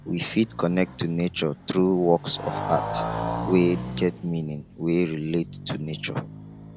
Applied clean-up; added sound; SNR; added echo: none; Motorcycle; 9 dB; none.